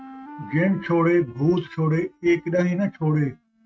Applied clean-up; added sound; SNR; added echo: neural mask model RNNoise.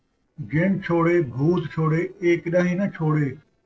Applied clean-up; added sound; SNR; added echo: neural separator model SepFormer DNS4.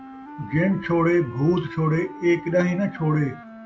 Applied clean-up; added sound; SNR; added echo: none; Wind instrument, woodwind instrument; 16 dB; none.